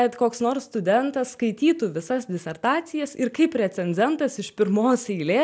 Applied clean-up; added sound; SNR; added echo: none; none; none; none.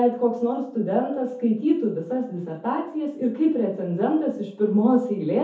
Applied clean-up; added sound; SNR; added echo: none; none; none; reverberation time 0.5 s.